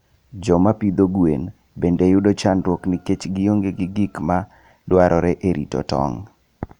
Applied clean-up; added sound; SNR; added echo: none; none; none; none.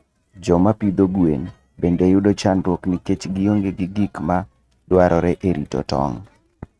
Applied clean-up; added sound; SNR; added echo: neural mask model RNNoise.